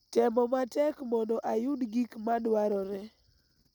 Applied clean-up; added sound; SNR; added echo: none; none; none; none.